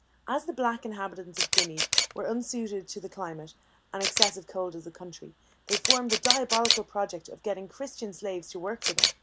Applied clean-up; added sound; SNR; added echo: none; Camera; -2 dB; none.